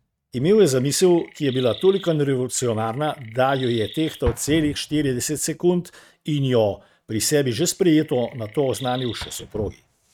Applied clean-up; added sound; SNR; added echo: neural mask model RNNoise.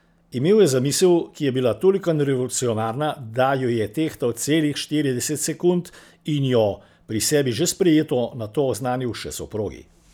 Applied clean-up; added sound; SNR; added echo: none; none; none; none.